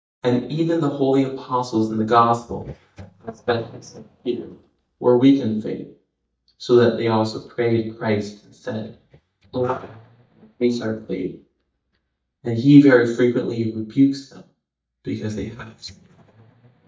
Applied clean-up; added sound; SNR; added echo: neural mask model DeepFilterNet 3.